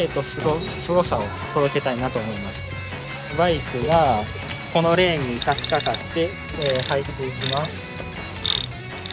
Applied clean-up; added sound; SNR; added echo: none; none; none; none.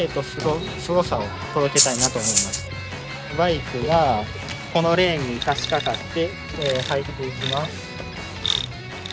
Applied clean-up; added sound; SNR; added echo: none; Rattle (instrument); -3 dB; none.